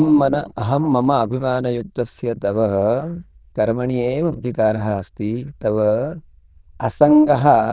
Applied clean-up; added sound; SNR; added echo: neural diffusion model UNIVERSE++.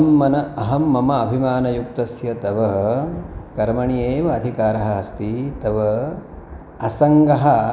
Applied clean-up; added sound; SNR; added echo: none; none; none; none.